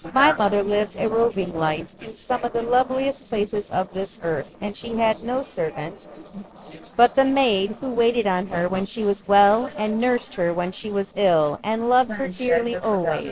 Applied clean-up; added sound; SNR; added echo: neural separator model SepFormer DNS4.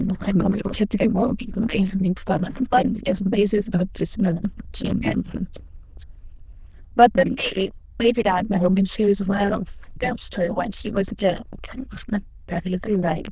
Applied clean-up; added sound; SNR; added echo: neural diffusion model UNIVERSE++.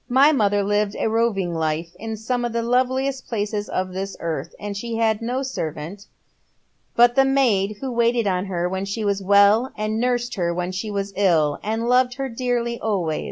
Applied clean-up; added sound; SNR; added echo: none; none; none; none.